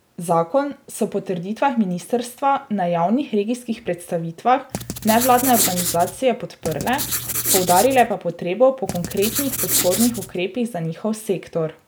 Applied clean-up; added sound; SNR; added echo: none; Writing; 4 dB; none.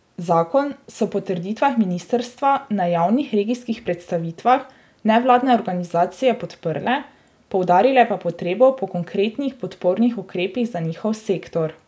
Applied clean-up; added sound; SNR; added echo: none; none; none; none.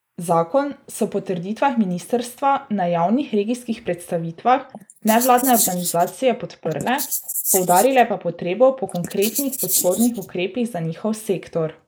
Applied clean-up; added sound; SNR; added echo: neural mask model Resemble Enhance denoiser.